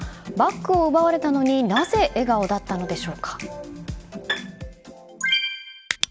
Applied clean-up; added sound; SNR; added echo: none; Bowed string instrument; 10 dB; none.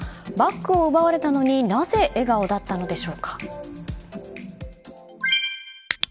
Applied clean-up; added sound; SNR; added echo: none; none; none; none.